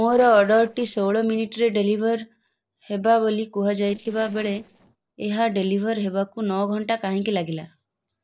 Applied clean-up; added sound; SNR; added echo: neural separator model SepFormer DNS4.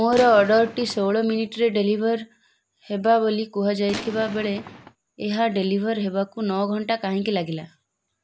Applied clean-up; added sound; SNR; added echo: none; Gunshot, gunfire; 13 dB; none.